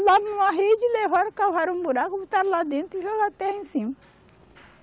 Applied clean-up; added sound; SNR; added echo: none; none; none; none.